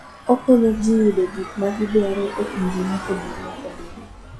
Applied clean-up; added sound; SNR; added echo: classical method log-MMSE.